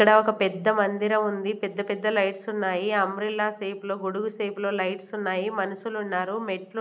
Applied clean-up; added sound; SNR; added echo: none; none; none; none.